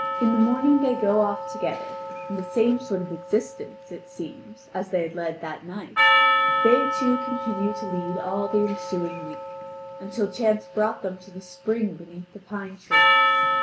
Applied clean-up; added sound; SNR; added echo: none; Percussion; 0 dB; none.